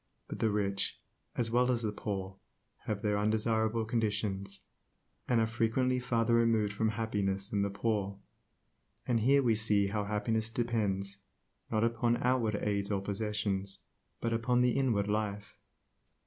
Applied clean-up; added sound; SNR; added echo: none; none; none; none.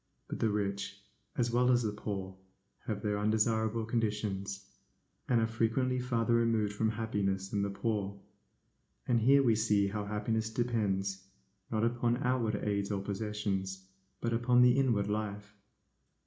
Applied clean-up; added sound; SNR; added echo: none; none; none; reverberation time 0.4 s.